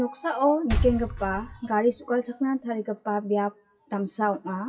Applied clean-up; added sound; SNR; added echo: classical method WPE with log-MMSE.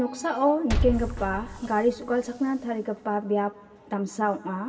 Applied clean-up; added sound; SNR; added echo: none; Liquid; 6 dB; reverberation time 1.7 s.